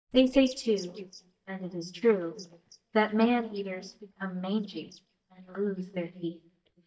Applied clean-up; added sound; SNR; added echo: neural mask model DeepFilterNet 3.